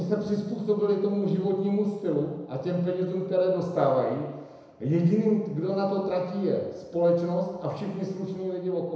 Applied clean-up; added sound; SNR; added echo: none; none; none; reverberation time 1.0 s.